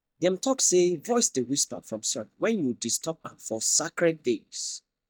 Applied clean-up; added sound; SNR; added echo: neural mask model DeepFilterNet 3.